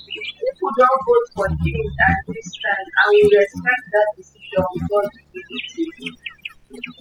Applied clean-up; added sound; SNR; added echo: classical method spectral subtraction.